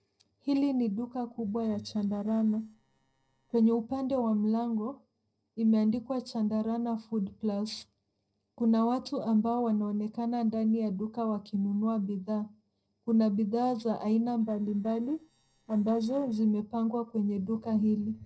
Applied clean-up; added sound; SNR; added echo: neural separator model SepFormer DNS4.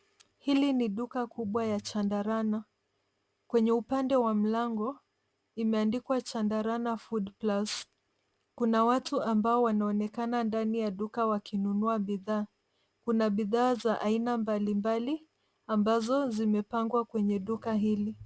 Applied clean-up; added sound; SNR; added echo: none; none; none; none.